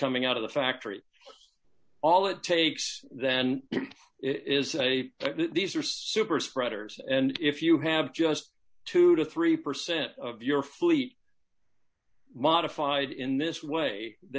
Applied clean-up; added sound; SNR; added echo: none; none; none; none.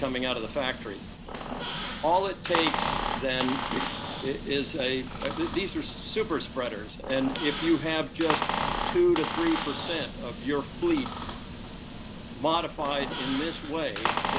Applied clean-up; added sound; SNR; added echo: none; Squeak; 4 dB; none.